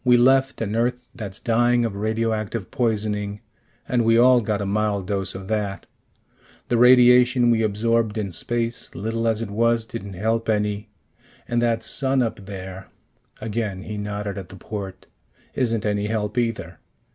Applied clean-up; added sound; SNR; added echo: none; none; none; none.